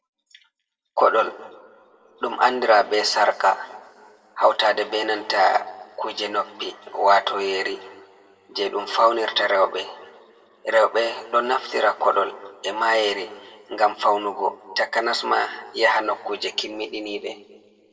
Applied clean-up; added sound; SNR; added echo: none; none; none; reverberation time 1.6 s.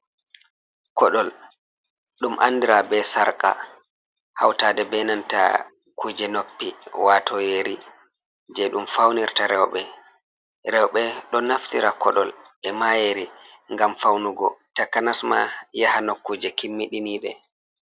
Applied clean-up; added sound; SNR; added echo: none; none; none; none.